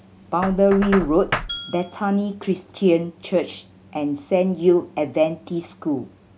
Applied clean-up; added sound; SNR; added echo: none; Knock + Glass; 13 dB; none.